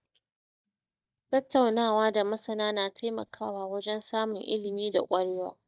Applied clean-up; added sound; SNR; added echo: neural mask model DeepFilterNet 3.